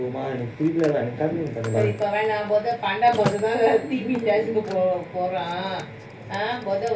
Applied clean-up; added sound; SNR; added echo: none; Telephone; 15 dB; reverberation time 0.3 s.